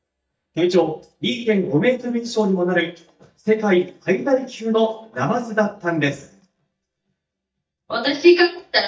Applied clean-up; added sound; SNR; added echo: neural mask model DeepFilterNet 3.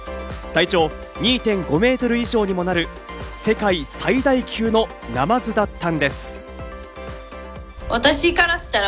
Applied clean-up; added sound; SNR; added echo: none; none; none; none.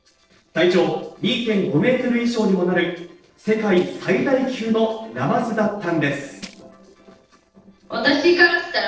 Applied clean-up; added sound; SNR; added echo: neural separator model SepFormer DNS4.